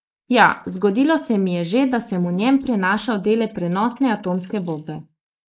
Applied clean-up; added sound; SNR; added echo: neural mask model Resemble Enhance denoiser.